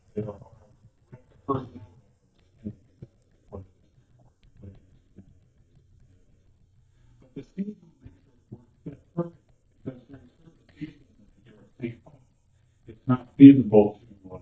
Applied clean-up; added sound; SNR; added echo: neural mask model DeepFilterNet 3.